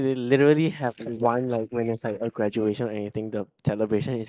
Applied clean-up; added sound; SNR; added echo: neural mask model Resemble Enhance denoiser.